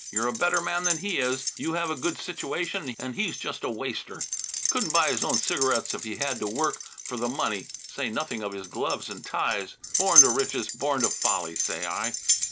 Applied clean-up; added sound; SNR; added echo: none; Keys jangling; 1 dB; none.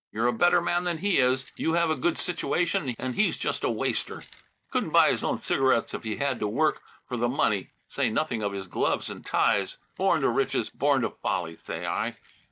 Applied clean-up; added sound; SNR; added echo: neural mask model DeepFilterNet 3.